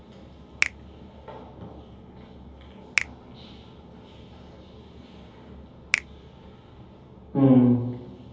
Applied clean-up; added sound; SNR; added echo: none; Finger snapping; 7 dB; reverberation time 0.8 s.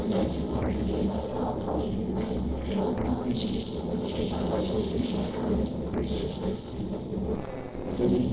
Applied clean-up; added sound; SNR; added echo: neural separator model SepFormer DNS4.